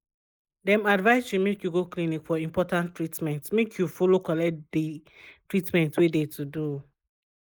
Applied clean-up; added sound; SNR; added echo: neural mask model Resemble Enhance denoiser.